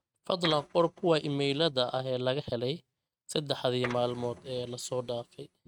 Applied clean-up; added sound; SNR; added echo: neural mask model RNNoise.